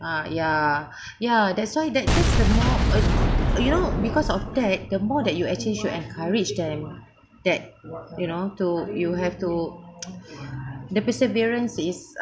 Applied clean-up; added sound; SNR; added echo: none; Boom; -3 dB; none.